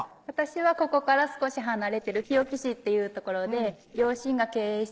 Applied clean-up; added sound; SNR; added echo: neural separator model SepFormer DNS4.